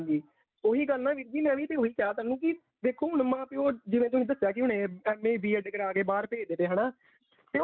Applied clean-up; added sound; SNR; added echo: none; none; none; none.